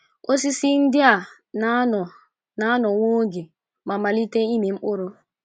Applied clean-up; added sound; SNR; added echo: none; none; none; none.